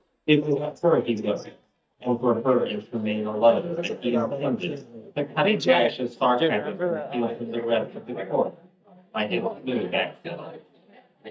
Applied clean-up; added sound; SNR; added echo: neural mask model DeepFilterNet 3.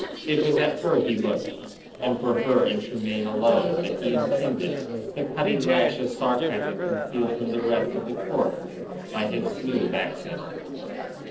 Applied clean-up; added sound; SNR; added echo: neural separator model SepFormer DNS4.